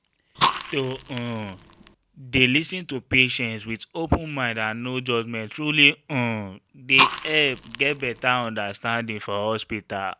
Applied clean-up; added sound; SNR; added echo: none; Fire; 4 dB; none.